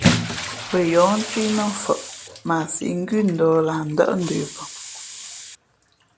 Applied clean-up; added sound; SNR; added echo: none; Hiss + Bathtub (filling or washing) / Splash, splatter; 6 dB; none.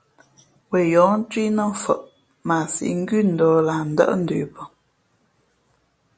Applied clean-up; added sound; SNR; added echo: none; none; none; none.